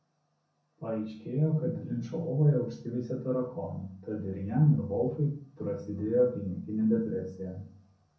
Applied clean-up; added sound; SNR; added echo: none; none; none; reverberation time 0.5 s.